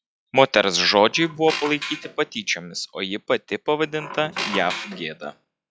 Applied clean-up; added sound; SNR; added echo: classical method log-MMSE.